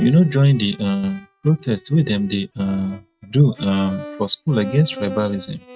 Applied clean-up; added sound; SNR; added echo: neural mask model RNNoise.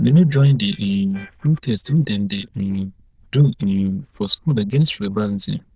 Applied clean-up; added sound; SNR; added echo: neural diffusion model UNIVERSE++.